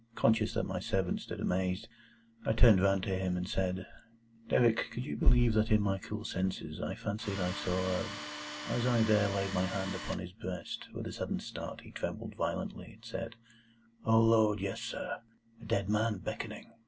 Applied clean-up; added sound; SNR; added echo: none; Tools; 10 dB; none.